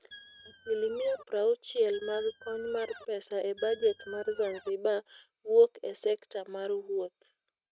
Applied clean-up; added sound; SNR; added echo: neural mask model RNNoise.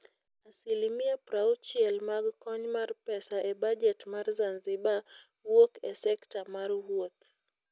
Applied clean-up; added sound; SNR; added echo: none; none; none; none.